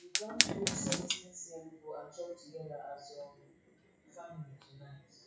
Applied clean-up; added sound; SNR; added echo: classical method WPE with log-MMSE.